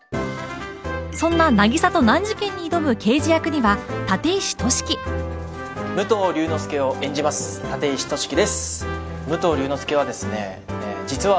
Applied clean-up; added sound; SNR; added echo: none; none; none; none.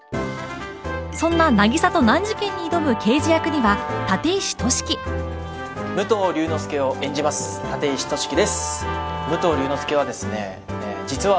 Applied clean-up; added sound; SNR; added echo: none; Guitar; 12 dB; none.